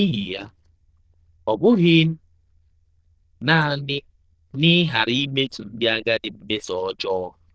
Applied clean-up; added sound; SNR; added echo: neural diffusion model UNIVERSE++.